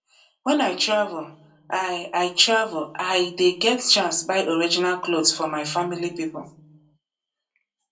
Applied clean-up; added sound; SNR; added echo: none; none; none; reverberation time 0.2 s.